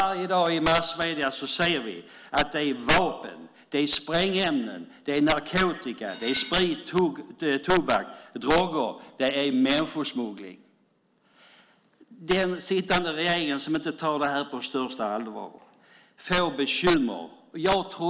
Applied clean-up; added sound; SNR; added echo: none; Cutlery, silverware; 12 dB; none.